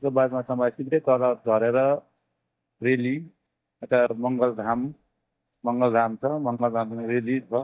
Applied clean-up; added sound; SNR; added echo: neural mask model DeepFilterNet 3.